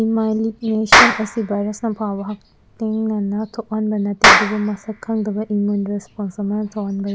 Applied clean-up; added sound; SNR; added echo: none; Clapping; -1 dB; none.